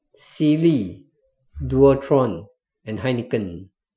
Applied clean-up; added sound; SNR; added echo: classical method Wiener filter.